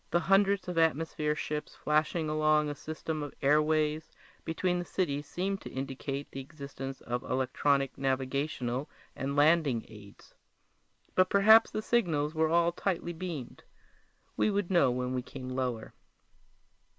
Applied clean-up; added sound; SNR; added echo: none; none; none; none.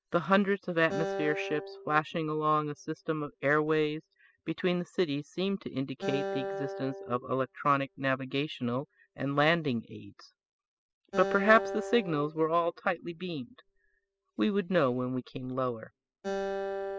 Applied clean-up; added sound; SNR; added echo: classical method spectral subtraction.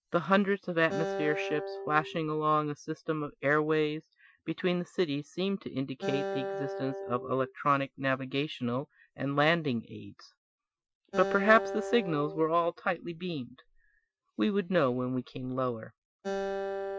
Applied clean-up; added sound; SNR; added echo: classical method Wiener filter.